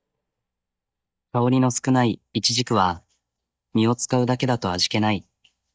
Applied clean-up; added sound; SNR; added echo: neural mask model DeepFilterNet 3.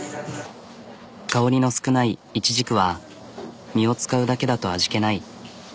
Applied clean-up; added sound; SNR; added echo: none; none; none; none.